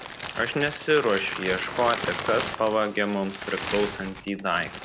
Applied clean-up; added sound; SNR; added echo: none; Crumpling, crinkling; 8 dB; none.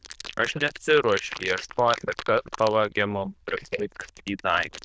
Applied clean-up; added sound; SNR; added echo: neural diffusion model UNIVERSE++.